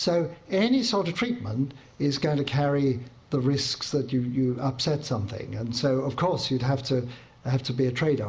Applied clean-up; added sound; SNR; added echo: none; none; none; none.